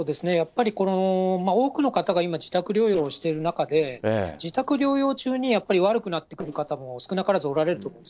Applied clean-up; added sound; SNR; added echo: neural separator model SepFormer DNS4.